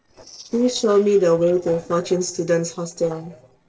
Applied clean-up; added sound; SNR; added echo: neural separator model SepFormer DNS4.